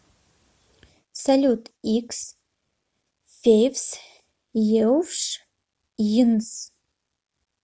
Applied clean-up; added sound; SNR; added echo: none; none; none; none.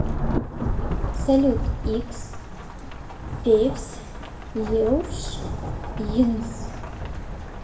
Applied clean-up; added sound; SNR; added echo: none; Rain / Thunderstorm; 2 dB; reverberation time 0.7 s.